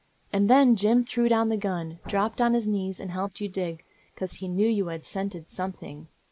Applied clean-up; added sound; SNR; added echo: neural mask model Resemble Enhance denoiser.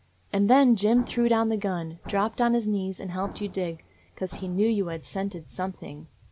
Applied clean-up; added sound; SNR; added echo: none; Explosion; 19 dB; none.